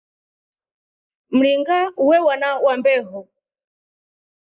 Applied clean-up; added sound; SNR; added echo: neural mask model Resemble Enhance denoiser.